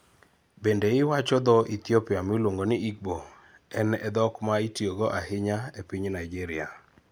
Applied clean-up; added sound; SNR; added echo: none; none; none; none.